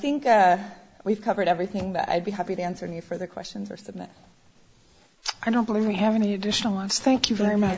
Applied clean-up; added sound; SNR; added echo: none; none; none; none.